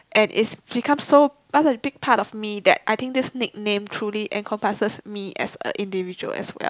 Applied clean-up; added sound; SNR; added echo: none; none; none; none.